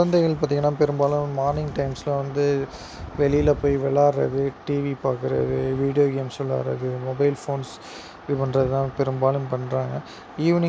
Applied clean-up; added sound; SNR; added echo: none; none; none; none.